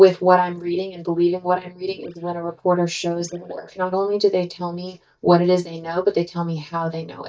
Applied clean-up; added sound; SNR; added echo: neural mask model DeepFilterNet 3.